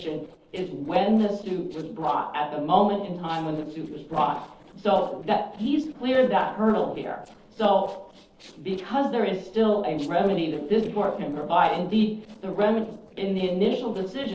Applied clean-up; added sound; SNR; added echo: neural separator model SepFormer DNS4.